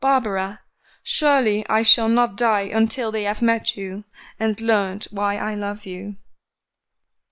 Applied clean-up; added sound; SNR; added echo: neural mask model Resemble Enhance denoiser.